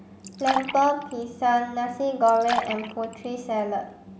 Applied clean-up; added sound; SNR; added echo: none; Fill (with liquid); 11 dB; none.